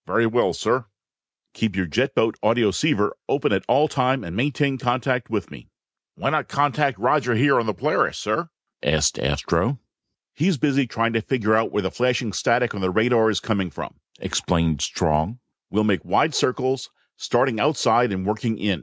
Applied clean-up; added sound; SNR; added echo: none; none; none; none.